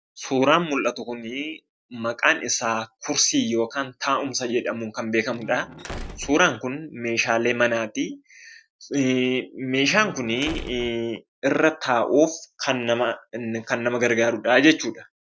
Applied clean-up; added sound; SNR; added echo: none; Slam; 14 dB; none.